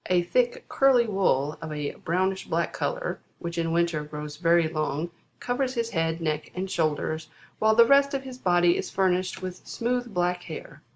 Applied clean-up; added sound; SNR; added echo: none; none; none; none.